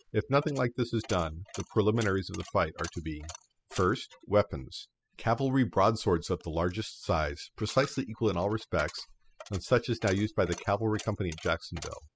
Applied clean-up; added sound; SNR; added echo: classical method spectral subtraction.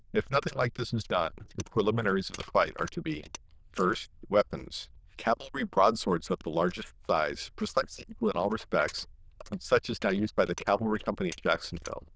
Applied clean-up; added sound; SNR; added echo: neural diffusion model UNIVERSE++.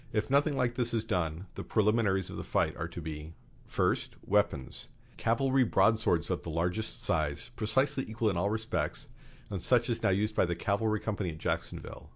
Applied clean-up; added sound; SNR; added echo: none; none; none; none.